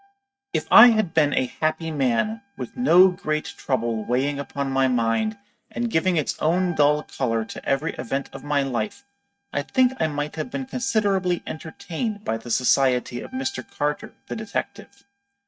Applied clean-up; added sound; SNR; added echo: neural mask model RNNoise.